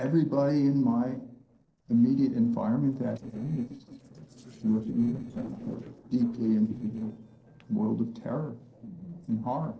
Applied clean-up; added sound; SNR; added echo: neural separator model SepFormer DNS4.